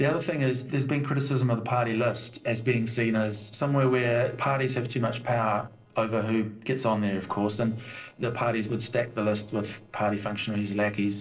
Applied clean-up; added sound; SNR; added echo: neural separator model SepFormer DNS4.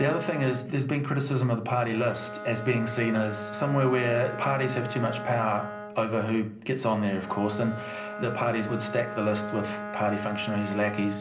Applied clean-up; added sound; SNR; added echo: none; Bowed string instrument; 10 dB; reverberation time 0.5 s.